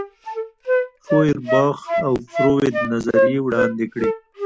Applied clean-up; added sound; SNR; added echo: none; Wind instrument, woodwind instrument; 1 dB; none.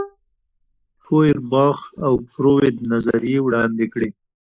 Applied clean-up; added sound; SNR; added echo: neural mask model Resemble Enhance denoiser.